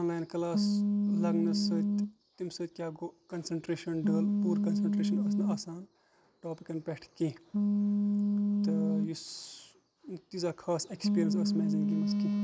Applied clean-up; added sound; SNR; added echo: none; none; none; none.